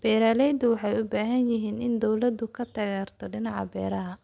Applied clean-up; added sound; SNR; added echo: none; none; none; none.